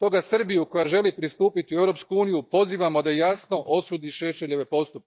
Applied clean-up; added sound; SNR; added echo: neural mask model DeepFilterNet 3.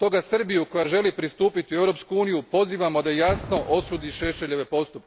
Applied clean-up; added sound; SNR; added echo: none; Fireworks; 17 dB; none.